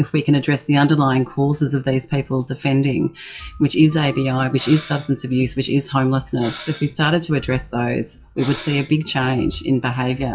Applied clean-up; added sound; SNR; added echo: classical method WPE with log-MMSE.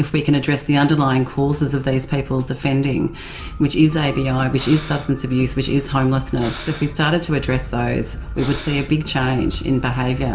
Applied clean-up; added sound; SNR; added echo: none; Breathing; 18 dB; reverberation time 1.4 s.